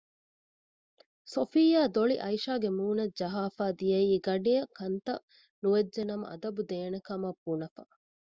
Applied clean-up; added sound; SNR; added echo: none; none; none; none.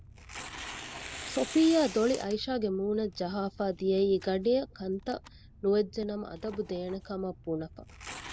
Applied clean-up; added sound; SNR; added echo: none; Tearing; 15 dB; none.